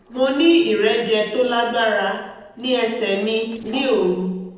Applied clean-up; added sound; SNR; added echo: neural separator model SepFormer DNS4.